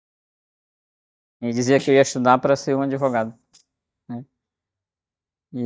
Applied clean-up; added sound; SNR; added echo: neural mask model DeepFilterNet 3.